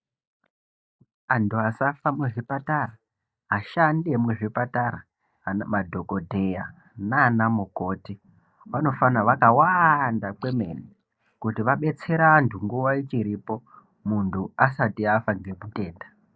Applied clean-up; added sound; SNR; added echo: neural mask model DeepFilterNet 3.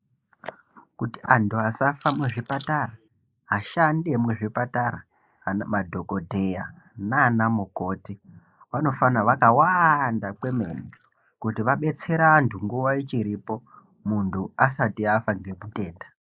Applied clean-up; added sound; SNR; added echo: neural mask model Resemble Enhance denoiser.